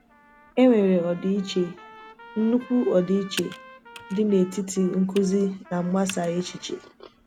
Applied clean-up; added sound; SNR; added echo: none; Trumpet + Computer keyboard; 20 dB; none.